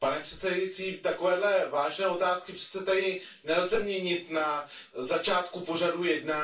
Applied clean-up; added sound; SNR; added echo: none; none; none; reverberation time 0.2 s.